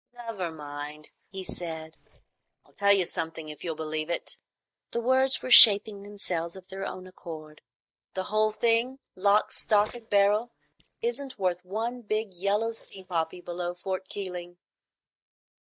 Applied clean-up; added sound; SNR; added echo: neural mask model DeepFilterNet 3.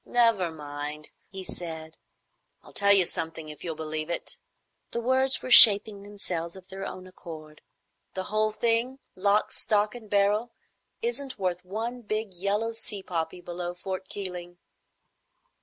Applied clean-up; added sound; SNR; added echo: none; none; none; none.